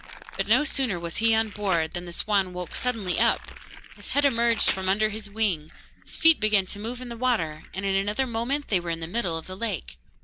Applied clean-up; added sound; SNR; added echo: none; Crumpling, crinkling; 16 dB; none.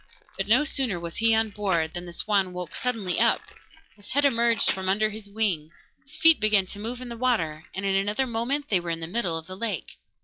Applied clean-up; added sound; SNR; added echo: classical method log-MMSE.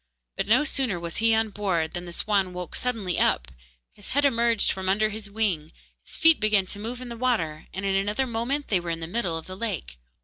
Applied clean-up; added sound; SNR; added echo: none; none; none; none.